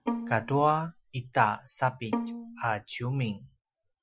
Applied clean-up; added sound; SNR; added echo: classical method Wiener filter.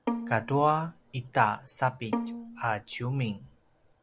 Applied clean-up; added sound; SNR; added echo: none; Bowed string instrument; 8 dB; none.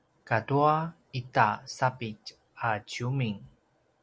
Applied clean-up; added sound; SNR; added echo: none; none; none; none.